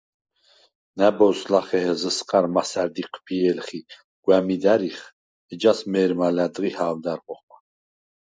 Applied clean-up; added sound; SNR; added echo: neural mask model Resemble Enhance denoiser.